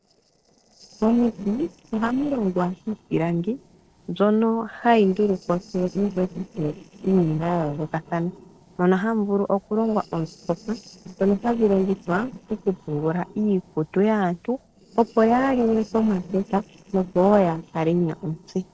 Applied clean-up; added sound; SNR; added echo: neural separator model SepFormer DNS4.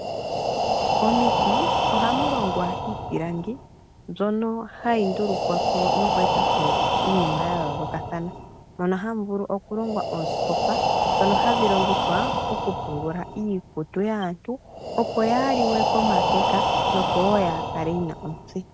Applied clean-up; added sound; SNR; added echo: none; Breathing; -2 dB; none.